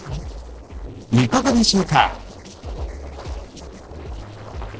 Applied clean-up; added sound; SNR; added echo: neural separator model SepFormer DNS4.